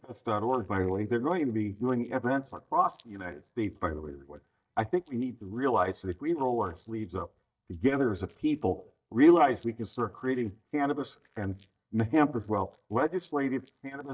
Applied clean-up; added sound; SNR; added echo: neural mask model DeepFilterNet 3.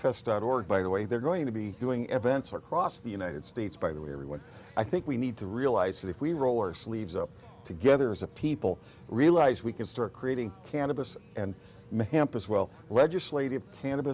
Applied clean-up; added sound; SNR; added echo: none; none; none; none.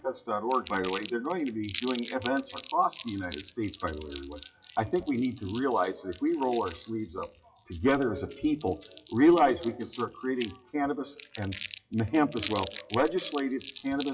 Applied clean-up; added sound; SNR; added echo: classical method WPE with log-MMSE.